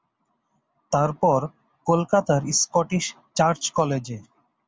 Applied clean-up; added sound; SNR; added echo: none; none; none; none.